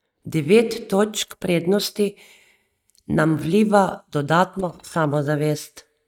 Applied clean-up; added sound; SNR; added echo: neural mask model DeepFilterNet 3.